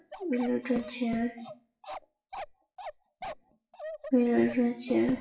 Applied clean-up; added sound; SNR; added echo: classical method WPE with log-MMSE.